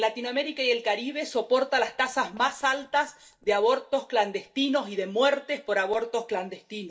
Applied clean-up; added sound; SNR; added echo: neural separator model SepFormer DNS4.